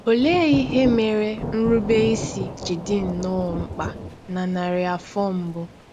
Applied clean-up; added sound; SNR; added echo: none; Thunder / Rain; 9 dB; none.